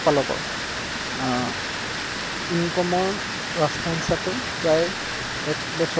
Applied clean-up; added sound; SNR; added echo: none; Water; 2 dB; none.